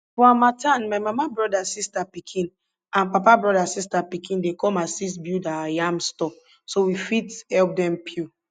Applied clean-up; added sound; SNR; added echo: none; none; none; none.